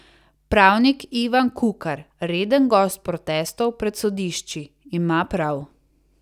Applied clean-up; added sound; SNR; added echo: none; none; none; none.